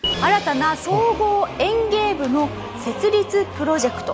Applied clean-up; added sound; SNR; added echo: none; none; none; none.